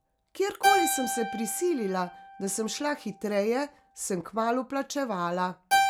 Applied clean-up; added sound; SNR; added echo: none; Keyboard (musical); 2 dB; none.